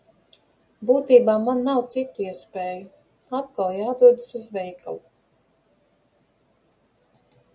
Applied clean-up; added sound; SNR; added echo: none; none; none; none.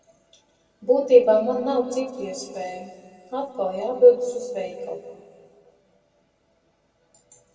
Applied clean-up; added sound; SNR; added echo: none; none; none; reverberation time 2.1 s.